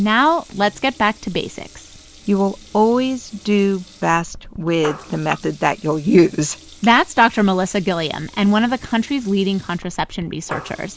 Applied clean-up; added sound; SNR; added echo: none; Water tap, faucet / Liquid; 20 dB; none.